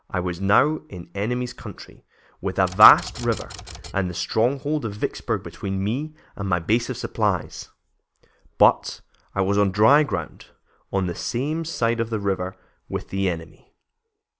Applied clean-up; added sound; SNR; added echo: none; Typewriter; 14 dB; none.